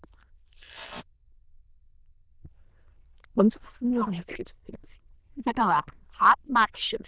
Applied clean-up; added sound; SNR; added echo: neural diffusion model UNIVERSE++.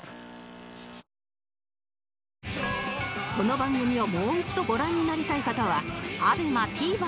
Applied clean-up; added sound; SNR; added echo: none; none; none; none.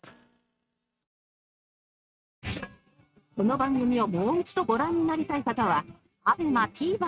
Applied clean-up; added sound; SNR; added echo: neural mask model RNNoise.